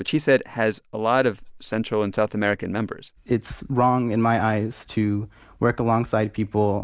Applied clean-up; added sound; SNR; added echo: none; none; none; none.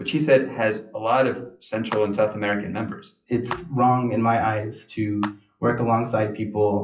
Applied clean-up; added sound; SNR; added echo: classical method WPE with log-MMSE.